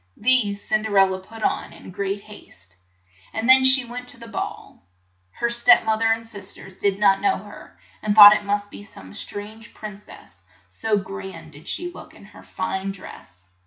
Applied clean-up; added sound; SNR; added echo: none; none; none; none.